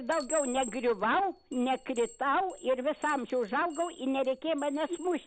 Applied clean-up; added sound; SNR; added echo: none; Chime; 16 dB; none.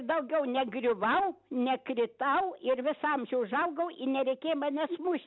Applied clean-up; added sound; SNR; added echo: none; none; none; none.